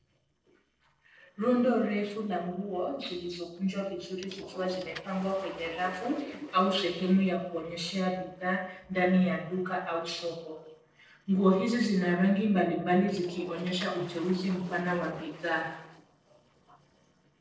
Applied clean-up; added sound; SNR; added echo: neural separator model SepFormer DNS4.